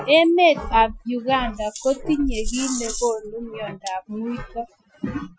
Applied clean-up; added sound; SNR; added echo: classical method Wiener filter.